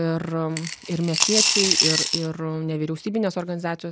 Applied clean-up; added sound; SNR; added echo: none; Coin (dropping) / Glass; -3 dB; none.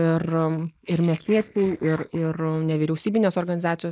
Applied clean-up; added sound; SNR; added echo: neural mask model Resemble Enhance denoiser.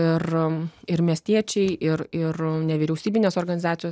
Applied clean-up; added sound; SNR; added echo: none; none; none; none.